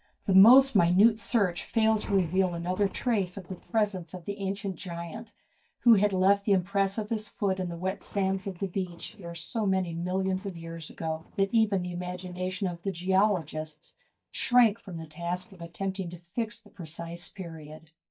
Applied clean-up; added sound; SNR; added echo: neural mask model DeepFilterNet 3.